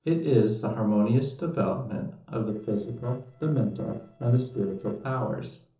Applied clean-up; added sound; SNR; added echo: neural separator model SepFormer DNS4.